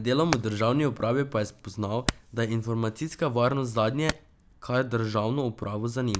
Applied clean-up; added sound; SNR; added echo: none; Hammer; 12 dB; none.